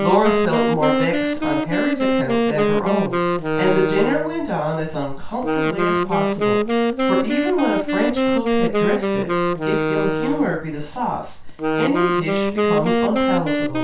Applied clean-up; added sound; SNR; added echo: none; Wind instrument, woodwind instrument; -2 dB; reverberation time 0.3 s.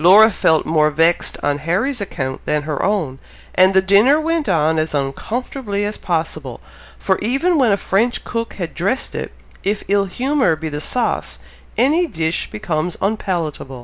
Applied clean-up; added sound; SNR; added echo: none; none; none; none.